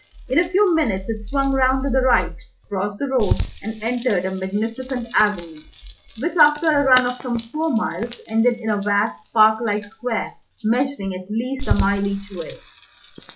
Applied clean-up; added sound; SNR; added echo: classical method log-MMSE.